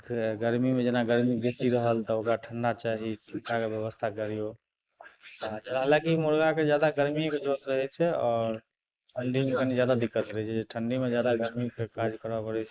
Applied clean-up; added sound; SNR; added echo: neural mask model Resemble Enhance denoiser.